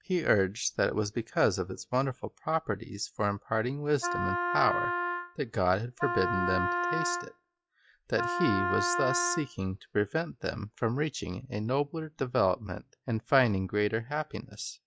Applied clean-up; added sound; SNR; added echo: classical method log-MMSE.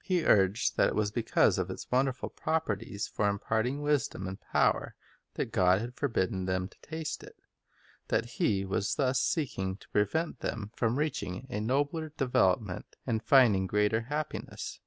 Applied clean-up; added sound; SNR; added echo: none; none; none; none.